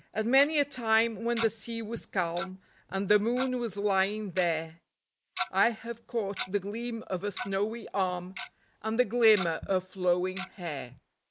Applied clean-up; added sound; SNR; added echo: neural mask model Resemble Enhance denoiser.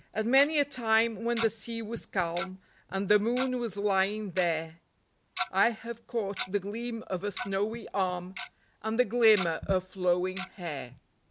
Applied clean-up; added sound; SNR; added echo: none; Tick-tock; 14 dB; none.